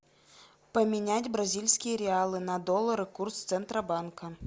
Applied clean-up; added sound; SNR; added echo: none; none; none; none.